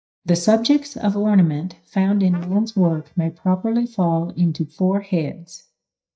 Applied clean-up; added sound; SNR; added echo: neural mask model DeepFilterNet 3.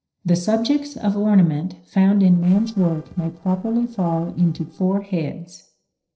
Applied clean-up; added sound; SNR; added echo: neural separator model SepFormer DNS4.